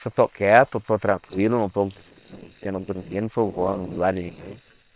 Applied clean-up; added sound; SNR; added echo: neural separator model SepFormer WHAM!.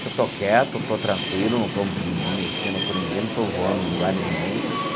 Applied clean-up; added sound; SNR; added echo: none; Subway, metro, underground; 2 dB; none.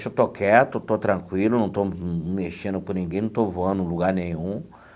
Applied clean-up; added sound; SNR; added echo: none; none; none; none.